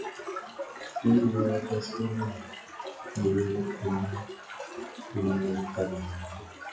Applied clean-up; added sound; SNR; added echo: classical method WPE with log-MMSE.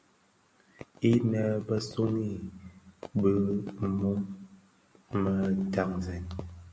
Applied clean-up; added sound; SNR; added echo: none; none; none; none.